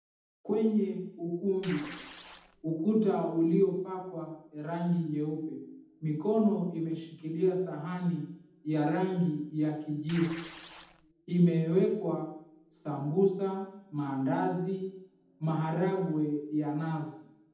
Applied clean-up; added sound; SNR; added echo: none; Tearing; 13 dB; reverberation time 0.8 s.